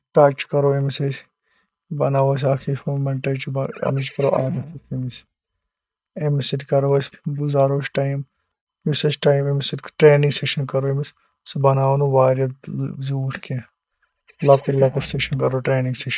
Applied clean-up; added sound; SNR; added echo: neural mask model DeepFilterNet 3.